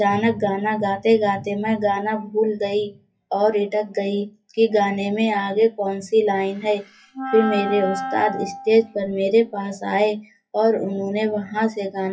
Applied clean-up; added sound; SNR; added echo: classical method WPE with log-MMSE.